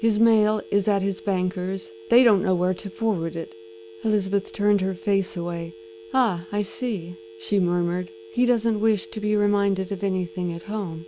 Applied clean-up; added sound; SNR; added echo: none; Telephone; 19 dB; none.